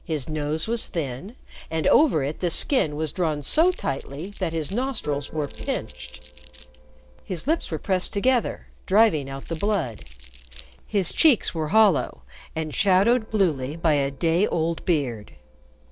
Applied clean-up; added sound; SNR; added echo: neural separator model SepFormer DNS4.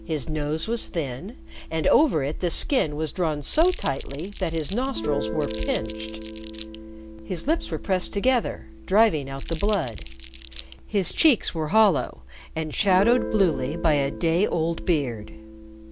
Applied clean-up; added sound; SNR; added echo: none; Guitar + Crumpling, crinkling; 11 dB; none.